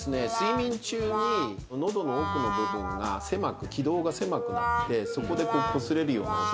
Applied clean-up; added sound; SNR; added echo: none; Brass instrument; 3 dB; none.